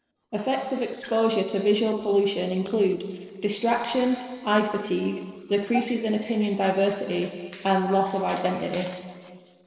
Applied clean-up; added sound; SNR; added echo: neural separator model SepFormer DNS4.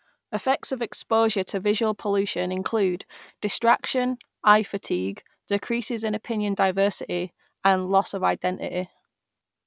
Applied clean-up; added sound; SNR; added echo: none; none; none; none.